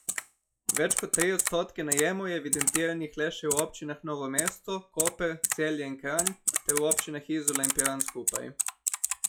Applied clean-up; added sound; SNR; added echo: classical method log-MMSE.